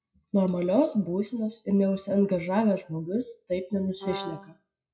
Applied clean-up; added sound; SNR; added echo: classical method WPE with log-MMSE.